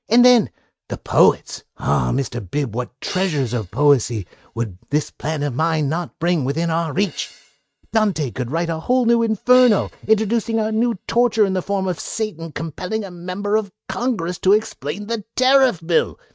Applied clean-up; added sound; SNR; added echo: neural mask model RNNoise.